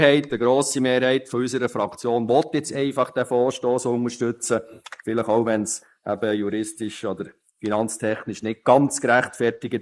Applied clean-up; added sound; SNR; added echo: neural mask model Resemble Enhance denoiser.